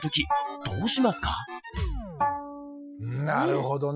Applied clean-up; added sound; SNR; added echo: classical method Wiener filter.